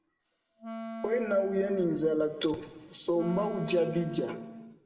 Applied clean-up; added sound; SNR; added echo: none; Wind instrument, woodwind instrument; 12 dB; reverberation time 0.8 s.